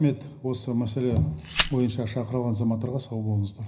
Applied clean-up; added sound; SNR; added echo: none; Glass; 5 dB; reverberation time 0.4 s.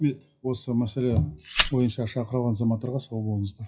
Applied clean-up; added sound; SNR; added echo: classical method WPE with log-MMSE.